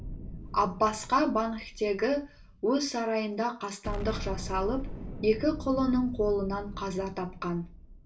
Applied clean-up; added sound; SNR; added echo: none; Explosion; 10 dB; reverberation time 0.3 s.